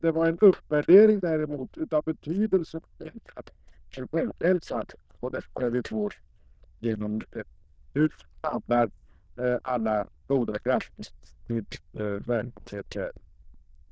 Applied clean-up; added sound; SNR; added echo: neural diffusion model UNIVERSE++.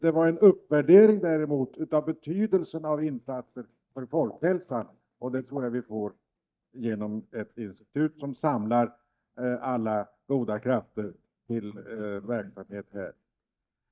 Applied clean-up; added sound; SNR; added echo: neural mask model DeepFilterNet 3.